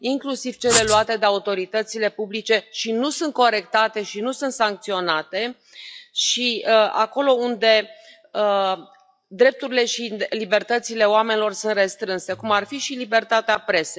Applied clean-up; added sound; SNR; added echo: classical method log-MMSE.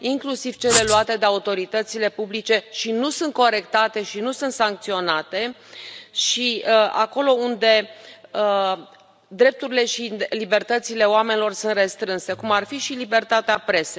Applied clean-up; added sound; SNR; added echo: none; Writing; 2 dB; none.